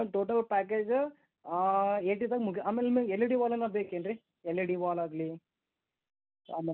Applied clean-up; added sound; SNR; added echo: none; none; none; none.